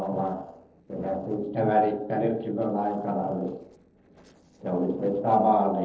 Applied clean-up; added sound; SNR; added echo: neural separator model SepFormer DNS4.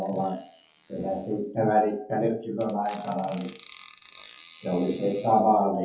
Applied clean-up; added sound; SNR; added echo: classical method WPE with log-MMSE.